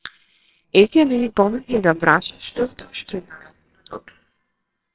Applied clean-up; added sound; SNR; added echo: neural separator model SepFormer WHAMR!.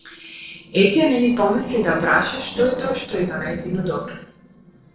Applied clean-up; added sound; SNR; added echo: neural separator model SepFormer DNS4.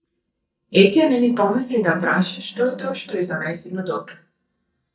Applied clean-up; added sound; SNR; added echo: neural mask model DeepFilterNet 3.